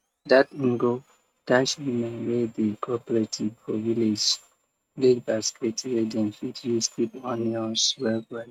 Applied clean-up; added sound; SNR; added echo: neural mask model RNNoise.